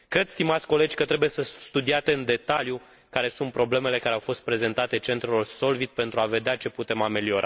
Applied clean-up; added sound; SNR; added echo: none; none; none; none.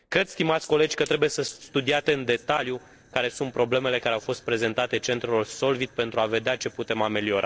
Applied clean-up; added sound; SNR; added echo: neural separator model SepFormer DNS4.